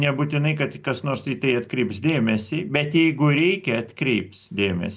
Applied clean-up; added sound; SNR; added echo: none; none; none; none.